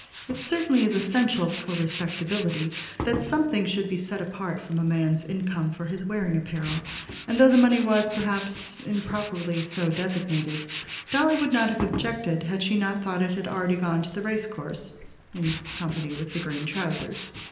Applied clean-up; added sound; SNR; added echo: none; Tools; 13 dB; reverberation time 0.8 s.